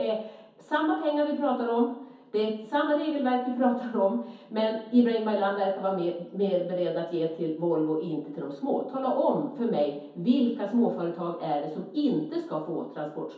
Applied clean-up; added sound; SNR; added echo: none; none; none; reverberation time 0.6 s.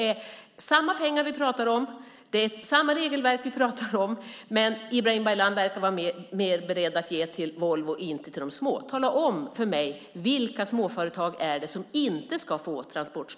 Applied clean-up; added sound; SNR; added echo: none; none; none; none.